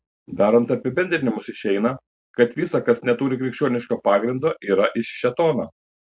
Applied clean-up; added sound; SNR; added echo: none; none; none; none.